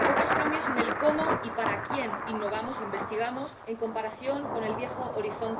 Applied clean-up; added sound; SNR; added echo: none; Thunder; -1 dB; reverberation time 0.3 s.